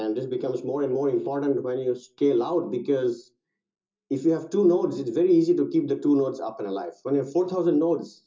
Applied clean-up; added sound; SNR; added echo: none; none; none; reverberation time 0.2 s.